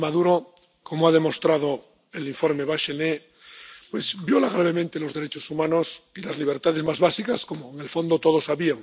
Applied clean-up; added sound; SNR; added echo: none; none; none; none.